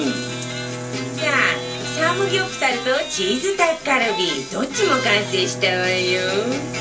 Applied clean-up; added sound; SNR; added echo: none; Bowed string instrument; 10 dB; reverberation time 0.3 s.